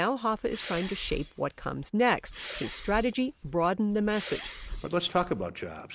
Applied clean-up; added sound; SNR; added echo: none; Respiratory sounds; 12 dB; none.